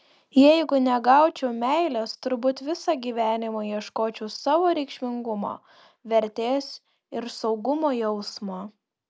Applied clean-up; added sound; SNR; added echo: none; none; none; none.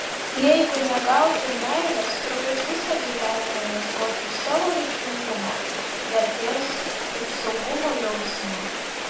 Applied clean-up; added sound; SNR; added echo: none; Rain; 2 dB; reverberation time 0.5 s.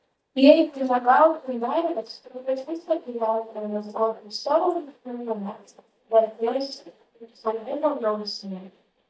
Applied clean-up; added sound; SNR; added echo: neural mask model DeepFilterNet 3.